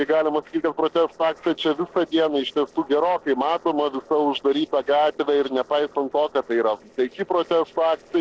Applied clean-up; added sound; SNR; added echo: neural separator model SepFormer DNS4.